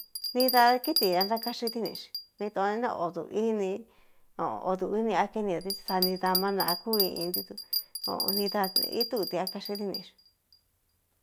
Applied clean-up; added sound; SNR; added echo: none; Bell; 5 dB; none.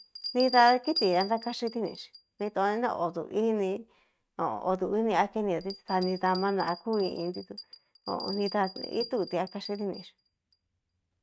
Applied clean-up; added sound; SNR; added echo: neural mask model RNNoise.